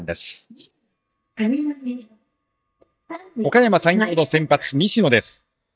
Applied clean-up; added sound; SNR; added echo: neural mask model DeepFilterNet 3.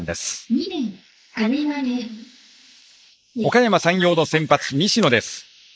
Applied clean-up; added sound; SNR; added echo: neural mask model Resemble Enhance denoiser.